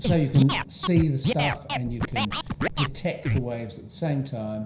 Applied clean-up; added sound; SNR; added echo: none; Scratching (performance technique); 2 dB; reverberation time 0.5 s.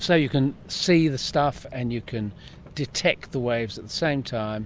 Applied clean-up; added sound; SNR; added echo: none; none; none; none.